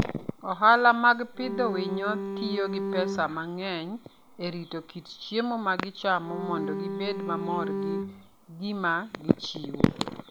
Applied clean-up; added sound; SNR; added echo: none; Bowed string instrument; 4 dB; none.